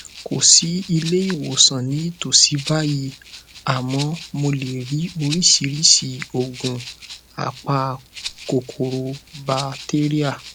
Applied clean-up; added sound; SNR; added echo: none; Rattle (instrument); 16 dB; none.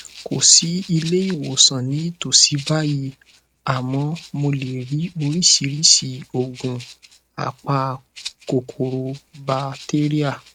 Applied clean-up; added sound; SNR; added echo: neural mask model RNNoise.